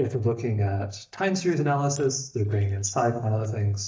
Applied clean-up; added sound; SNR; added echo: neural mask model DeepFilterNet 3.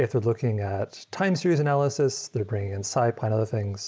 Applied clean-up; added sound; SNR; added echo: none; none; none; none.